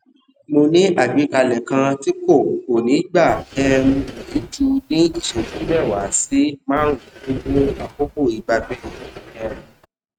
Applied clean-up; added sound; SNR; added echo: neural mask model RNNoise.